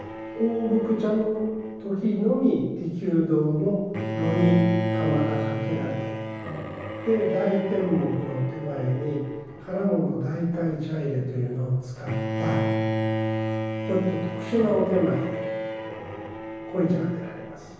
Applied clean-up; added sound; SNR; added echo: none; Bowed string instrument; 5 dB; reverberation time 1.1 s.